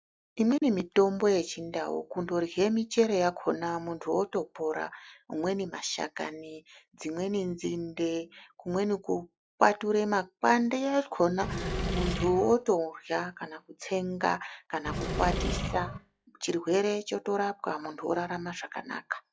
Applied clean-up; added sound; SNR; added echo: classical method log-MMSE.